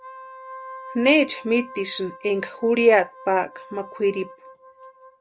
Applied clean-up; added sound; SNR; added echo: none; Wind instrument, woodwind instrument; 18 dB; none.